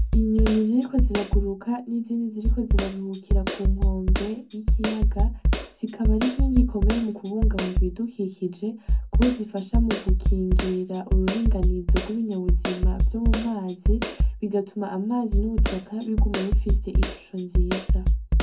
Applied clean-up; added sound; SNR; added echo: none; Snare drum; -4 dB; reverberation time 0.3 s.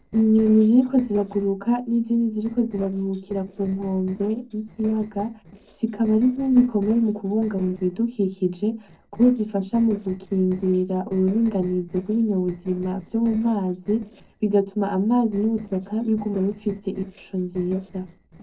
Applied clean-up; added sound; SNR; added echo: neural separator model SepFormer DNS4.